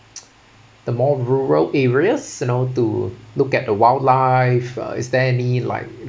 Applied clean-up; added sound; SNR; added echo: none; none; none; none.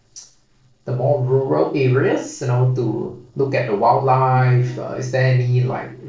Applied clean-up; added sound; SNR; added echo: neural separator model SepFormer DNS4.